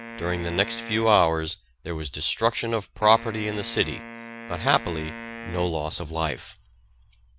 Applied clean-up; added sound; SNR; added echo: none; Wind instrument, woodwind instrument; 15 dB; none.